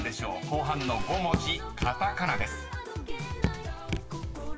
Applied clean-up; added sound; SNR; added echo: none; Raindrop / Drip; 2 dB; none.